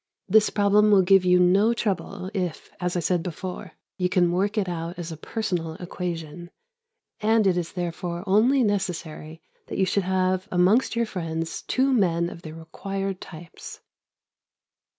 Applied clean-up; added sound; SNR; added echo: none; none; none; none.